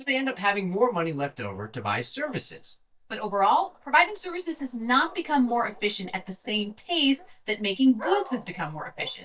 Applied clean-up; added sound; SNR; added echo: neural mask model DeepFilterNet 3.